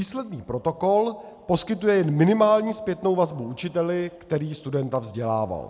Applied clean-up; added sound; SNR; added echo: none; none; none; none.